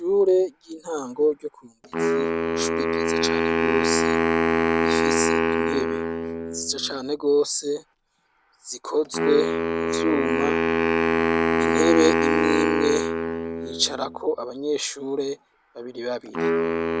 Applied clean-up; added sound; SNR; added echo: none; Wind instrument, woodwind instrument; -3 dB; none.